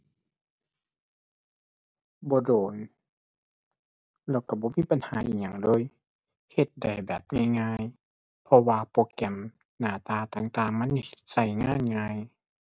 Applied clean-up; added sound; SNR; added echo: none; none; none; none.